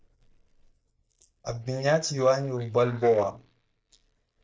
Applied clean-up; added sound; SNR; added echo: neural mask model DeepFilterNet 3.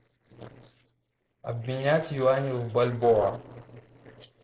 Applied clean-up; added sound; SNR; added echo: neural separator model SepFormer DNS4.